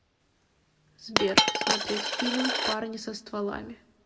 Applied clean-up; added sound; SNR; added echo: none; Coin (dropping); -4 dB; reverberation time 0.8 s.